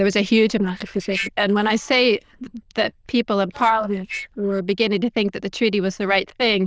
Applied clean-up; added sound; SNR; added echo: neural diffusion model UNIVERSE++.